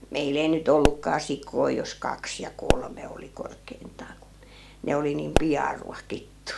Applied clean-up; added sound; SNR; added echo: none; Explosion; 2 dB; none.